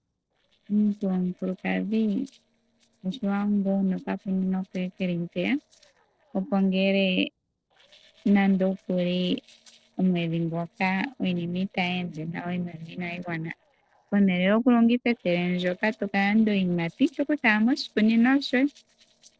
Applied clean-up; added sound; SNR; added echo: neural separator model SepFormer DNS4.